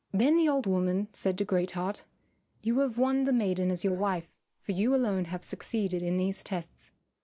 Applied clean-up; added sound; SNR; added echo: neural mask model Resemble Enhance denoiser.